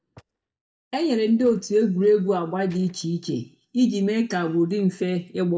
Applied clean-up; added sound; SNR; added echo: neural mask model DeepFilterNet 3.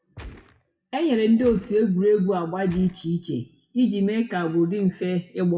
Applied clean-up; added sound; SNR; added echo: classical method WPE with log-MMSE.